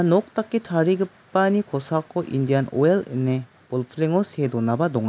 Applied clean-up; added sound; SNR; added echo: none; none; none; none.